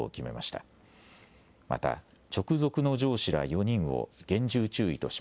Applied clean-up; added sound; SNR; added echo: none; none; none; none.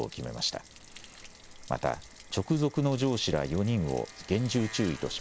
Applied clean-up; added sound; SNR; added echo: none; Engine + Stream / Trickle, dribble / Splash, splatter; 17 dB; none.